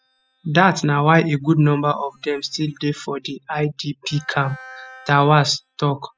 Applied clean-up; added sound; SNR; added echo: classical method spectral subtraction.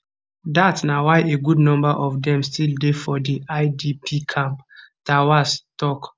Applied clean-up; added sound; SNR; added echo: none; none; none; none.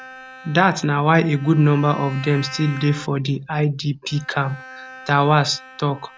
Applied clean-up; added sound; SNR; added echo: none; Bowed string instrument; 19 dB; none.